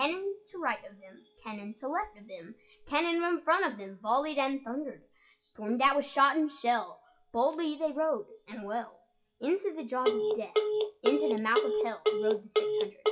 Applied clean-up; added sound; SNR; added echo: classical method WPE with log-MMSE.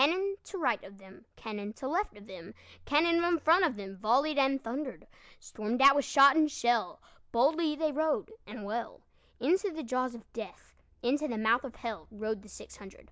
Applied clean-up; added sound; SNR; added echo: none; none; none; none.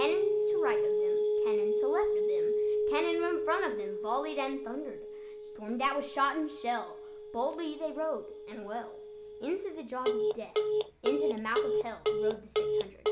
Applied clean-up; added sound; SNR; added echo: none; Telephone; -4 dB; reverberation time 1.9 s.